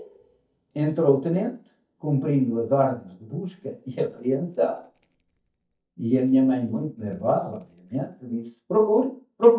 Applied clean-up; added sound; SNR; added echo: neural mask model DeepFilterNet 3.